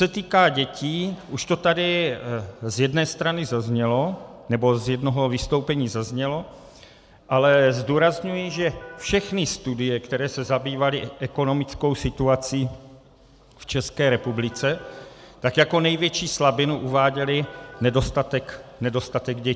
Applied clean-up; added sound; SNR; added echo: none; Electric guitar; 20 dB; none.